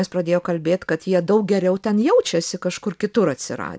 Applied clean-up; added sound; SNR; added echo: none; none; none; none.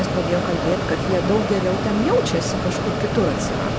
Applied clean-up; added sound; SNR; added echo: none; Mechanisms; 0 dB; none.